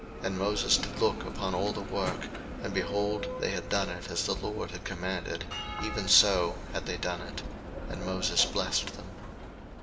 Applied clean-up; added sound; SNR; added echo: none; Bell; 7 dB; reverberation time 0.7 s.